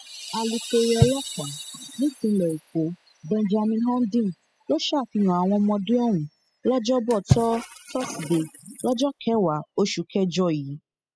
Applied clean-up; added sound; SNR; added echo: classical method spectral subtraction.